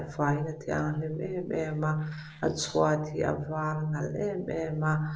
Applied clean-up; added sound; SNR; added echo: neural separator model SepFormer DNS4.